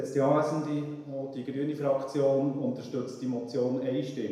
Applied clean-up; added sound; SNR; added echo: none; none; none; reverberation time 1.0 s.